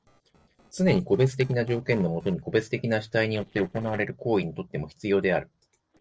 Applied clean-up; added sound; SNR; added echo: neural separator model SepFormer DNS4.